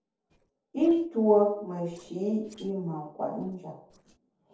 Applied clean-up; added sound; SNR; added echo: neural separator model SepFormer DNS4.